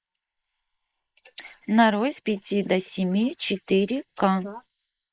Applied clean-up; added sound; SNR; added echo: neural mask model Resemble Enhance denoiser.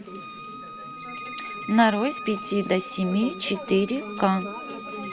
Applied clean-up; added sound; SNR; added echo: none; Bowed string instrument; 12 dB; none.